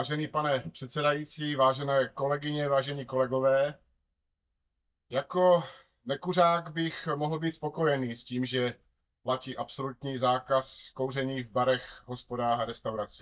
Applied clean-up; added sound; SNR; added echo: neural mask model DeepFilterNet 3.